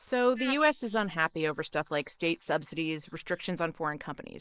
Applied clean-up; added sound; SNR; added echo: neural mask model Resemble Enhance denoiser.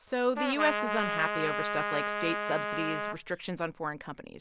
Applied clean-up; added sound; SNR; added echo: none; Trumpet; 0 dB; none.